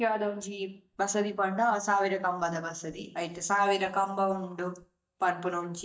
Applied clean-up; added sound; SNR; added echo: neural mask model DeepFilterNet 3.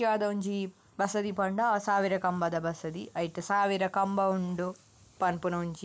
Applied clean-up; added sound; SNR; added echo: none; none; none; none.